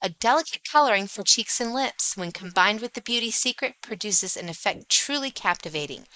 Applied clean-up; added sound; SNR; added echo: neural mask model Resemble Enhance denoiser.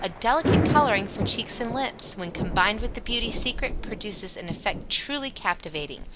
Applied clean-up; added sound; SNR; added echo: none; Thunder / Rain; 3 dB; none.